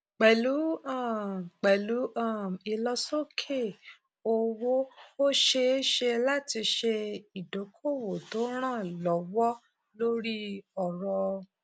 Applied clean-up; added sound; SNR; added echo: none; none; none; none.